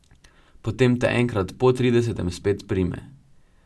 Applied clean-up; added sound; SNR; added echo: none; none; none; none.